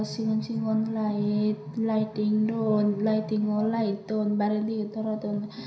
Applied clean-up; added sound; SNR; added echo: none; none; none; reverberation time 0.5 s.